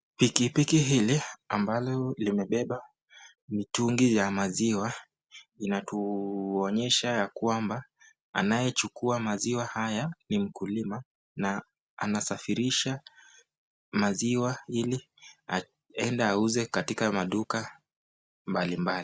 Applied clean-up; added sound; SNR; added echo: none; none; none; none.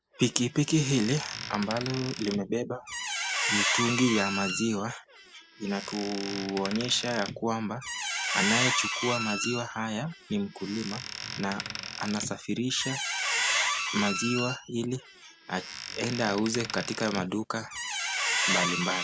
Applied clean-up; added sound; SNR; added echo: none; Squeak; 3 dB; none.